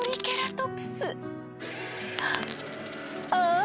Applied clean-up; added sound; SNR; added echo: none; Coin (dropping); 14 dB; none.